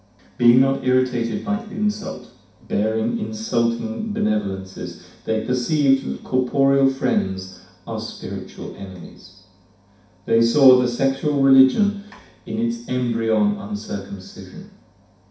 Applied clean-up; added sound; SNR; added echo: none; none; none; reverberation time 0.6 s.